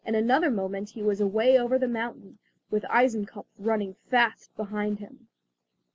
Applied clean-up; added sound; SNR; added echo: none; none; none; none.